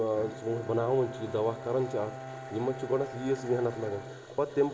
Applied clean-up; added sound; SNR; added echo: none; Bowed string instrument; 12 dB; reverberation time 0.7 s.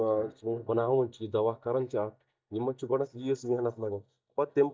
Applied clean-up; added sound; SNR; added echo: neural mask model DeepFilterNet 3.